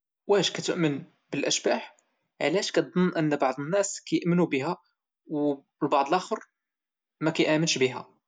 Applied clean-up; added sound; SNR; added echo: none; none; none; none.